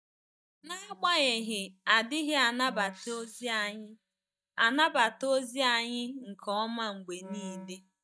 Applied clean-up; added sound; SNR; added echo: neural mask model DeepFilterNet 3.